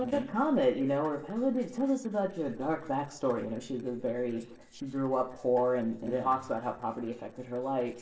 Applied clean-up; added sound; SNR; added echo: neural separator model SepFormer DNS4.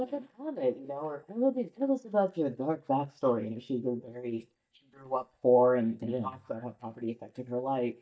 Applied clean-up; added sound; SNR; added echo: neural mask model DeepFilterNet 3.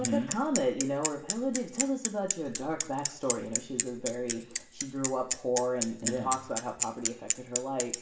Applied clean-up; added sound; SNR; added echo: none; Bicycle; 3 dB; reverberation time 0.8 s.